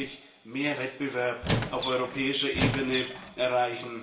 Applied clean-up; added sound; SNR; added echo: none; Squeak; 2 dB; reverberation time 0.4 s.